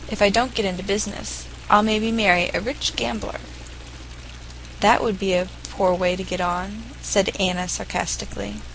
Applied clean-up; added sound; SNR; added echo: none; Stream; 19 dB; none.